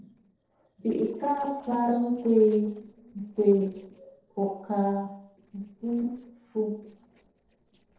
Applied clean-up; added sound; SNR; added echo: neural separator model SepFormer DNS4.